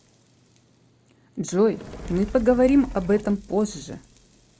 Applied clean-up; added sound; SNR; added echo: none; Fire; 16 dB; none.